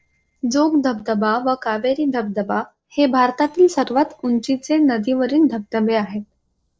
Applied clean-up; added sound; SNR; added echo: neural separator model SepFormer DNS4.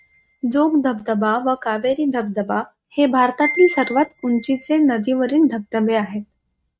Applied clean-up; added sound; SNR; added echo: neural mask model RNNoise.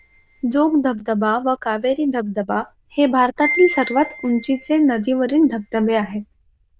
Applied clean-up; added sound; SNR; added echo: neural diffusion model UNIVERSE++.